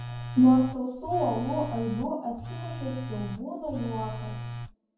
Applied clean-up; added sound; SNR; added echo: none; Telephone; 9 dB; reverberation time 0.9 s.